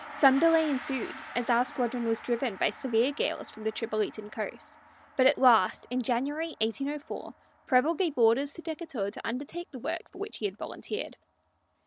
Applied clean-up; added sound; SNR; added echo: none; Gong; 19 dB; none.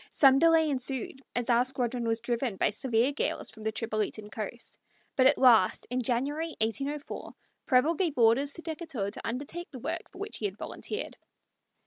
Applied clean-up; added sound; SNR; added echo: none; none; none; none.